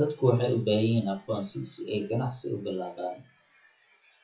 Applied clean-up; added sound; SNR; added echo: classical method WPE with log-MMSE.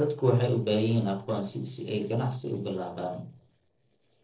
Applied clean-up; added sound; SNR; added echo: neural separator model SepFormer DNS4.